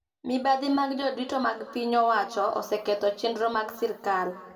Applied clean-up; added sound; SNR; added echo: none; none; none; reverberation time 1.6 s.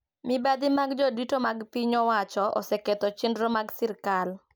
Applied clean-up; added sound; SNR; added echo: none; none; none; none.